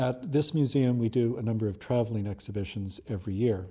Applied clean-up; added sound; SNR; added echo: none; none; none; none.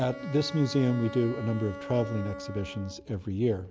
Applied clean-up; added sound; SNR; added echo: none; Bowed string instrument; 13 dB; none.